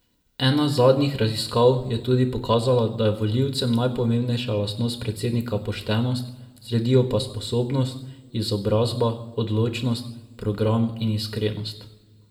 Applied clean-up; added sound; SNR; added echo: none; none; none; reverberation time 0.9 s.